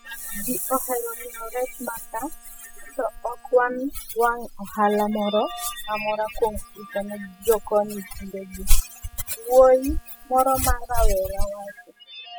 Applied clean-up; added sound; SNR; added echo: classical method spectral subtraction.